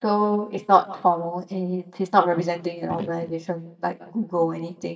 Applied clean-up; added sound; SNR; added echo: neural mask model DeepFilterNet 3.